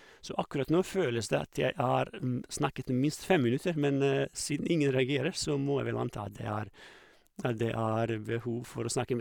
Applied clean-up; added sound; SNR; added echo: none; none; none; none.